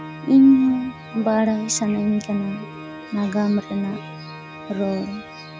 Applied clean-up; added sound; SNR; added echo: none; Organ; 16 dB; none.